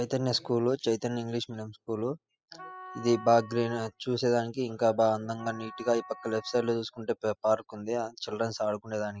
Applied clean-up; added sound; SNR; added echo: classical method spectral subtraction.